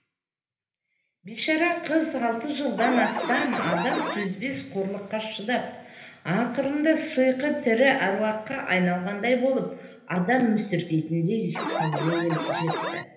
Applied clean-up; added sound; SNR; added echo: none; Alarm; 3 dB; reverberation time 0.8 s.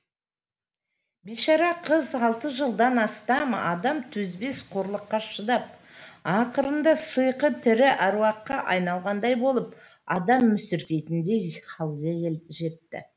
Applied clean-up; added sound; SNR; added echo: none; none; none; none.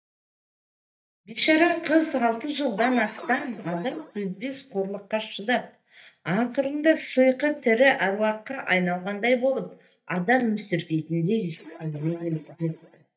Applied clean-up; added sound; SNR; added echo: neural mask model DeepFilterNet 3.